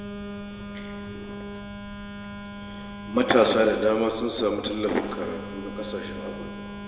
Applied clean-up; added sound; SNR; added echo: none; Telephone; 10 dB; reverberation time 2.3 s.